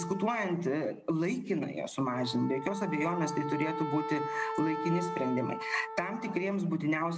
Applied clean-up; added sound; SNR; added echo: none; Wind instrument, woodwind instrument; 8 dB; none.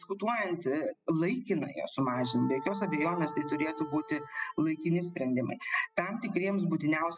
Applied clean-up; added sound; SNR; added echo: classical method spectral subtraction.